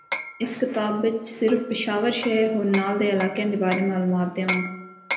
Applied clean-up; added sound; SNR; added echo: none; Hammer; 11 dB; reverberation time 0.7 s.